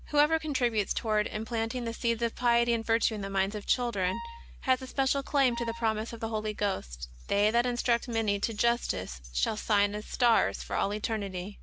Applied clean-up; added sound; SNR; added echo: none; Wind instrument, woodwind instrument; 12 dB; none.